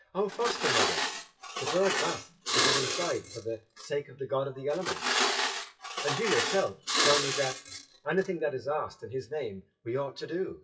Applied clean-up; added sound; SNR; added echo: classical method WPE with log-MMSE.